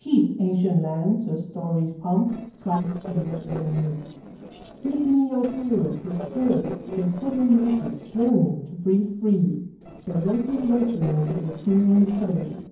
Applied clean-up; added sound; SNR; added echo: neural separator model SepFormer DNS4.